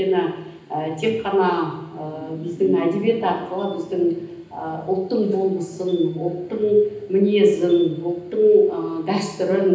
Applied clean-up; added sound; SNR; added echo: none; none; none; reverberation time 0.9 s.